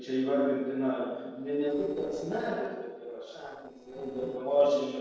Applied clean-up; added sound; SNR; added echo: neural separator model SepFormer DNS4.